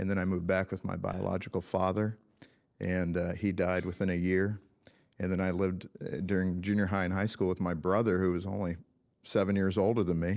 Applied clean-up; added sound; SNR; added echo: neural separator model SepFormer DNS4.